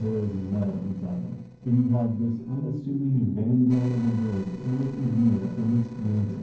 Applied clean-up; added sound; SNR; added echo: neural separator model SepFormer DNS4.